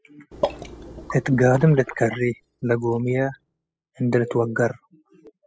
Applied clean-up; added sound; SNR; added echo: classical method spectral subtraction.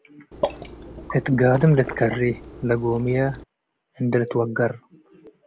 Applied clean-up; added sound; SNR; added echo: none; Water / Liquid; 10 dB; none.